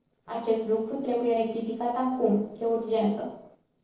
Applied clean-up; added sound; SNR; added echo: neural separator model SepFormer DNS4.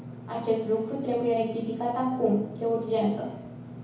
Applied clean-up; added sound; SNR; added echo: none; Engine / Mechanisms; 13 dB; reverberation time 2.0 s.